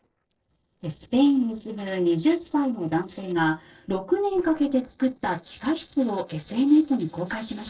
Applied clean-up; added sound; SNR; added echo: neural separator model SepFormer DNS4.